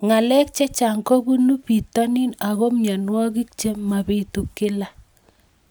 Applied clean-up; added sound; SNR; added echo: none; none; none; none.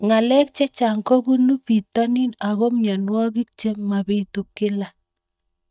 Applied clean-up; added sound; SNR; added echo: neural mask model DeepFilterNet 3.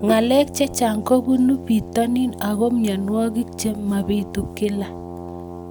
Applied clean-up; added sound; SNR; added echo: none; Brass instrument + Hands; 13 dB; none.